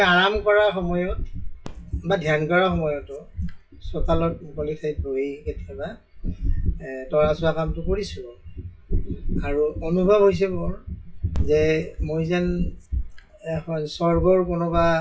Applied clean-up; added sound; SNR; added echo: classical method WPE with log-MMSE.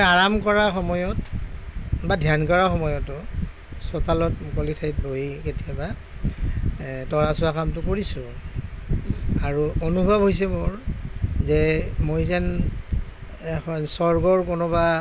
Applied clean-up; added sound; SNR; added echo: none; none; none; none.